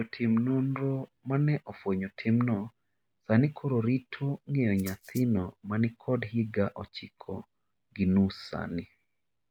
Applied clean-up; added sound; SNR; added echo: none; Rattle (instrument); 19 dB; none.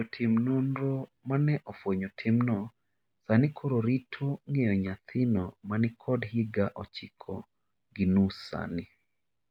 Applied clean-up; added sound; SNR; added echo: none; none; none; none.